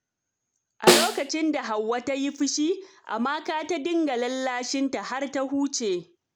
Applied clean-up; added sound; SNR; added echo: none; Snare drum; -4 dB; none.